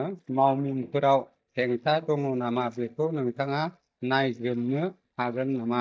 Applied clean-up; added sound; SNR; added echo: neural mask model DeepFilterNet 3.